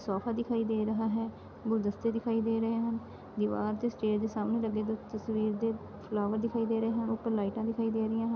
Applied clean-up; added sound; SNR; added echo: none; none; none; none.